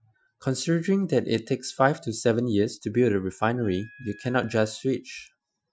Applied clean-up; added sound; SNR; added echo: classical method Wiener filter.